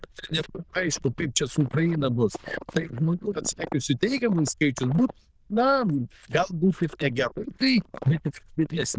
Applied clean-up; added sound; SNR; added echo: neural diffusion model UNIVERSE++.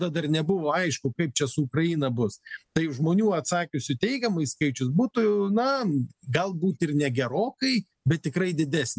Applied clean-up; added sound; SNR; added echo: none; none; none; none.